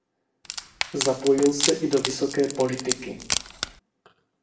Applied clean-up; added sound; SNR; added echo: none; Wood; 4 dB; reverberation time 0.8 s.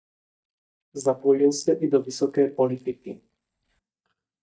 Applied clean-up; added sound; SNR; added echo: neural mask model DeepFilterNet 3.